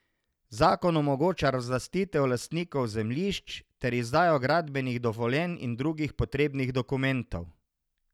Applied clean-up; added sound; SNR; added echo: none; none; none; none.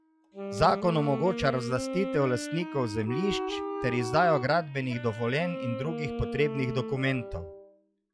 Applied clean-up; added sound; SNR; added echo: classical method log-MMSE.